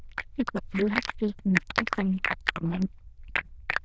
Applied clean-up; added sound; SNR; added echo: neural diffusion model UNIVERSE++.